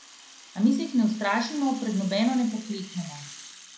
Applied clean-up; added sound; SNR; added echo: none; Rattle (instrument); 18 dB; reverberation time 0.4 s.